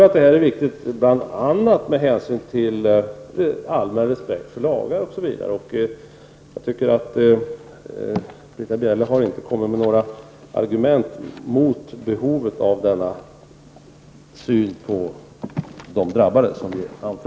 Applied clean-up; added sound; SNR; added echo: none; none; none; none.